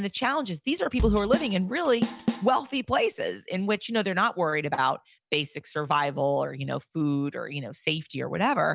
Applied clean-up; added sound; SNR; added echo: none; Drum / Drum kit; 5 dB; none.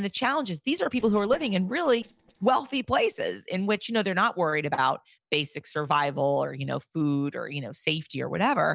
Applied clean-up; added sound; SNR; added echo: neural separator model SepFormer DNS4.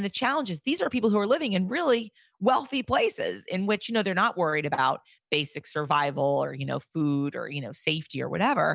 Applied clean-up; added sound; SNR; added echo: none; none; none; none.